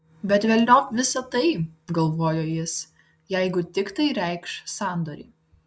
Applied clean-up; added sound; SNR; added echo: none; none; none; none.